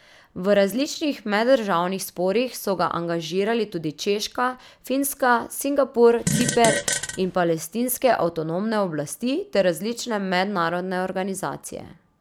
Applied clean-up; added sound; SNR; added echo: none; Fart; 2 dB; none.